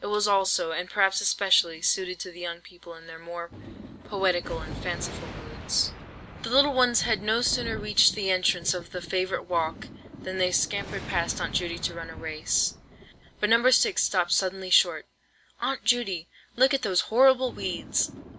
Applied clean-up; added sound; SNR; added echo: none; Thunder; 15 dB; none.